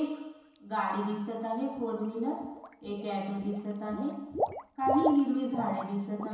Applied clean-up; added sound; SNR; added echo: none; Water / Liquid; 7 dB; reverberation time 1.0 s.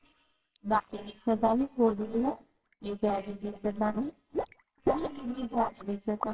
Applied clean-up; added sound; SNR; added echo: neural separator model SepFormer WHAMR!.